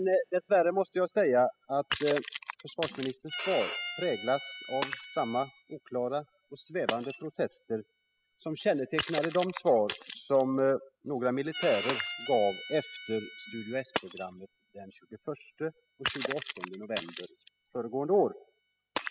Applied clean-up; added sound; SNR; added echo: classical method spectral subtraction.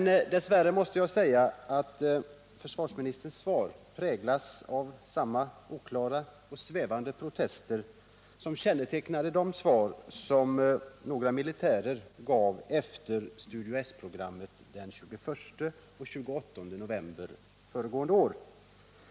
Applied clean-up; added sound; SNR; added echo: none; none; none; none.